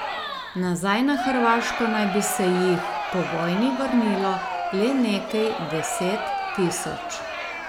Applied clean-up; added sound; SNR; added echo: none; Crowd; 5 dB; none.